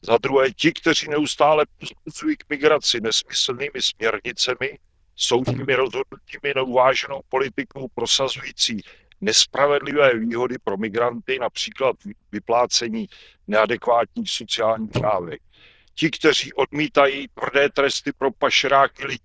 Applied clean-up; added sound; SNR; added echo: neural diffusion model UNIVERSE++.